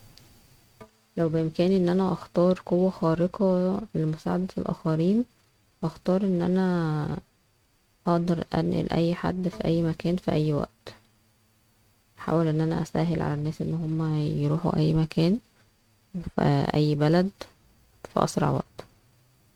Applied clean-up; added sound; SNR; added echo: neural mask model RNNoise.